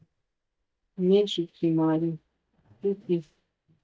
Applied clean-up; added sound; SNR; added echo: neural mask model DeepFilterNet 3.